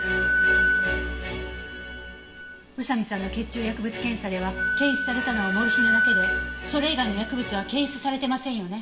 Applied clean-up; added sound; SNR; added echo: none; Wind instrument, woodwind instrument; -1 dB; reverberation time 1.4 s.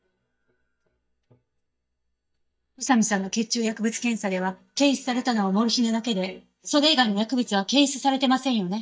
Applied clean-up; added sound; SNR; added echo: neural mask model DeepFilterNet 3.